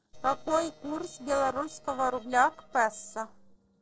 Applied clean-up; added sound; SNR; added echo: neural separator model SepFormer DNS4.